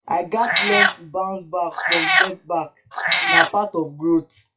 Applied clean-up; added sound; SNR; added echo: classical method WPE with log-MMSE.